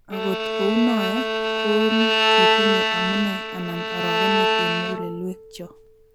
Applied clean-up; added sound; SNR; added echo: none; Bowed string instrument; -4 dB; none.